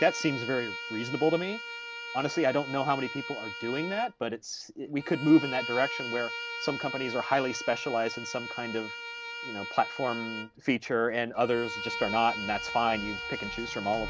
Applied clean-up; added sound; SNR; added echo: none; Bowed string instrument; 8 dB; none.